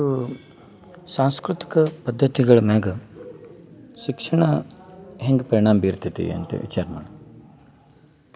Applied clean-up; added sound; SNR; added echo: none; none; none; none.